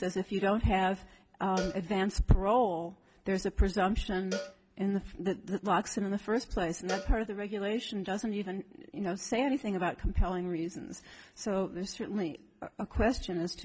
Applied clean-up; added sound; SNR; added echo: none; Cowbell; 15 dB; none.